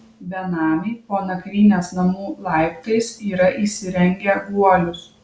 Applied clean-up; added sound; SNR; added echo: none; none; none; none.